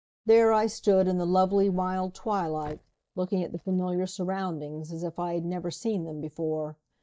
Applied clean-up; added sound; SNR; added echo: neural mask model DeepFilterNet 3.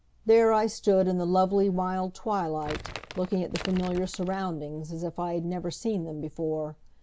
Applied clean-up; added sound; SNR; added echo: none; Crumpling, crinkling; 13 dB; none.